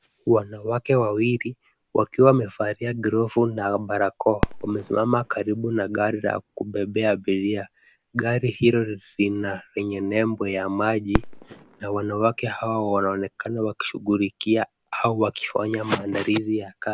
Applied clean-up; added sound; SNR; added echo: none; Fireworks; 14 dB; none.